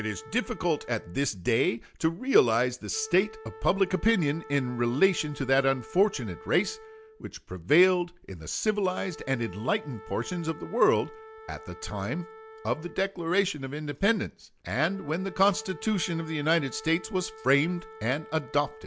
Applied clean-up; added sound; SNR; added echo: none; Wind instrument, woodwind instrument; 19 dB; none.